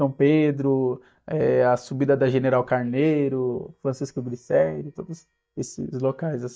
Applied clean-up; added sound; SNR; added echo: neural mask model DeepFilterNet 3.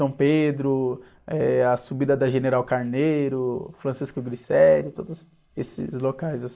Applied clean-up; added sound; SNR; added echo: neural mask model Resemble Enhance denoiser.